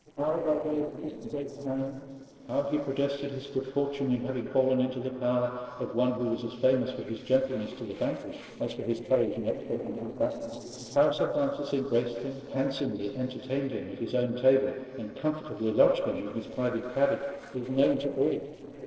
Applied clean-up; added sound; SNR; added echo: neural separator model SepFormer DNS4.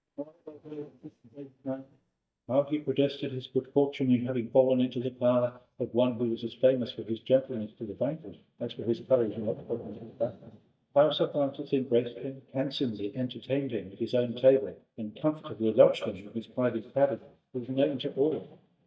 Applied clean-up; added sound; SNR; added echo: neural mask model DeepFilterNet 3.